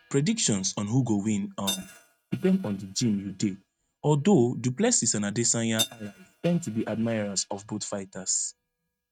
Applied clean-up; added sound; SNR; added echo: neural mask model RNNoise.